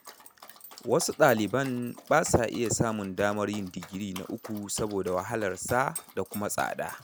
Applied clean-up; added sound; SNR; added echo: none; Dog; 18 dB; none.